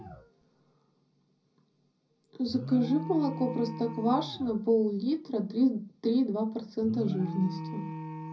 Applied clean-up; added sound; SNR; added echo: none; Alarm; 11 dB; reverberation time 0.4 s.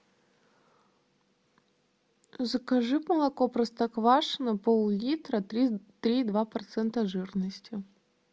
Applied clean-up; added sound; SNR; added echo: none; none; none; none.